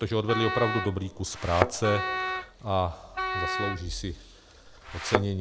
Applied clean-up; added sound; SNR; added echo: none; Wind instrument, woodwind instrument + Thump, thud; 2 dB; none.